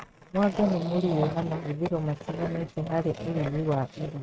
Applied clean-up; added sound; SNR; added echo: neural mask model RNNoise.